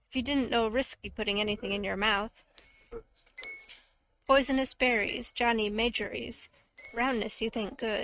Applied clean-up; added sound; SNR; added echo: neural mask model RNNoise.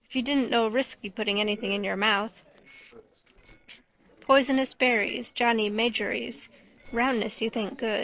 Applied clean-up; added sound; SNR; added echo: neural separator model SepFormer DNS4.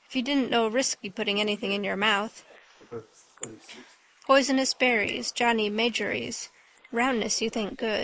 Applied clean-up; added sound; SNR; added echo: neural mask model Resemble Enhance denoiser.